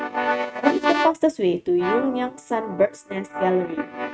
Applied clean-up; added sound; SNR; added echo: neural mask model RNNoise.